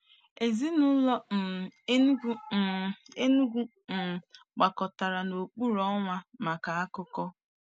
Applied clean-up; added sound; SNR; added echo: none; none; none; none.